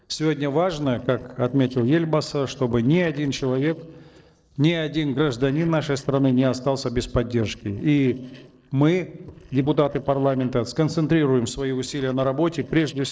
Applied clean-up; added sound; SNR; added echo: neural separator model SepFormer DNS4.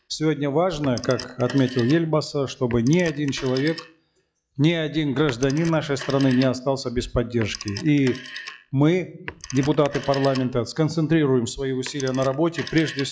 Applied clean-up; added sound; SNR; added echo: classical method log-MMSE.